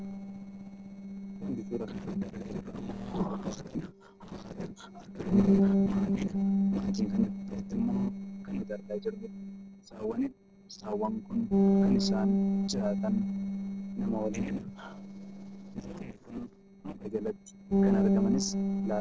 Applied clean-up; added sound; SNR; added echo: neural separator model SepFormer DNS4.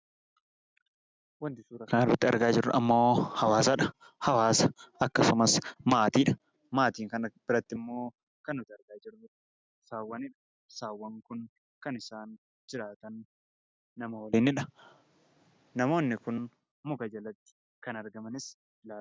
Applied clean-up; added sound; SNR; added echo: none; none; none; none.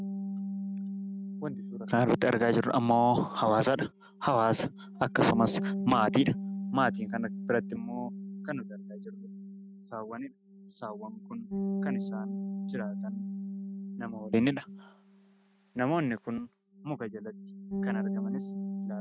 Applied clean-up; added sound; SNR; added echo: neural mask model RNNoise.